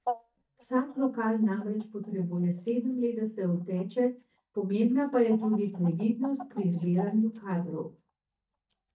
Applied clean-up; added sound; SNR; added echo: neural mask model DeepFilterNet 3.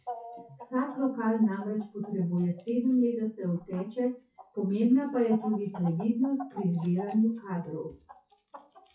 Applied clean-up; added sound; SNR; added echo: classical method WPE with log-MMSE.